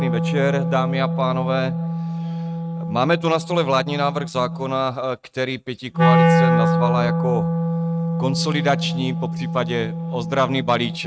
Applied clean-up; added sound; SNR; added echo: neural mask model RNNoise.